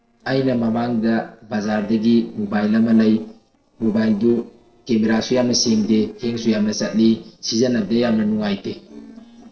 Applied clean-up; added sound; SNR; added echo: neural separator model SepFormer DNS4.